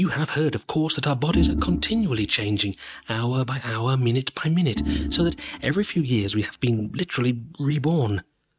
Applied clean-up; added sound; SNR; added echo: neural mask model RNNoise.